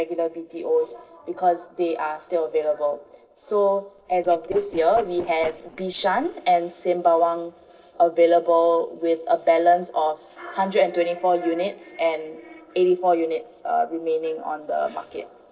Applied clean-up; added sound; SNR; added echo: neural separator model SepFormer DNS4.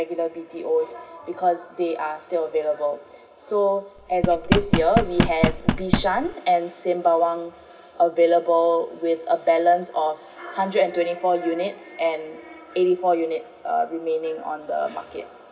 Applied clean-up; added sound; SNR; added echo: none; Knock; -1 dB; reverberation time 0.4 s.